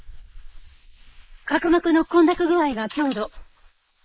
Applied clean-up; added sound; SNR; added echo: neural mask model Resemble Enhance denoiser.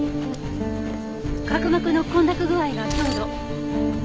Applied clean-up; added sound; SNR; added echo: none; Guitar; 3 dB; none.